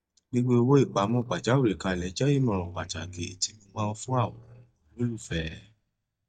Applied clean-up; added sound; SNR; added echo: neural mask model DeepFilterNet 3.